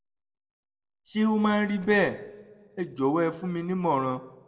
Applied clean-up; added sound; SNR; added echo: neural separator model SepFormer DNS4.